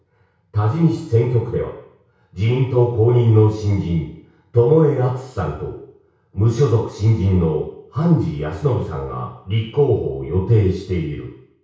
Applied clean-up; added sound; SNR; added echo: none; none; none; reverberation time 0.6 s.